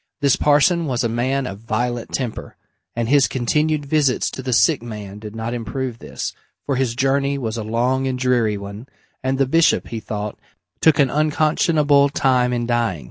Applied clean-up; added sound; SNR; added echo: none; none; none; none.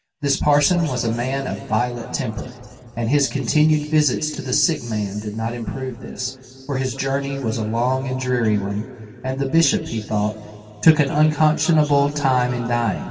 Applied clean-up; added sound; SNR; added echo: none; none; none; reverberation time 2.8 s.